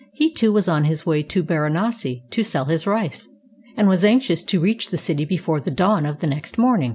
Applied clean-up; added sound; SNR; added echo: none; none; none; none.